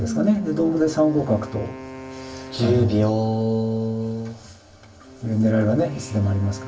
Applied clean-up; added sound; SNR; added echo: none; Wind instrument, woodwind instrument; 18 dB; reverberation time 0.3 s.